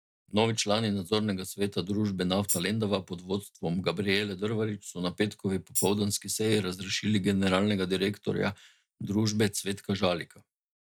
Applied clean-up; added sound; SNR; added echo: neural mask model DeepFilterNet 3.